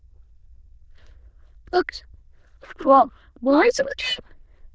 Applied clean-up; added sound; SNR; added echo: neural diffusion model UNIVERSE++.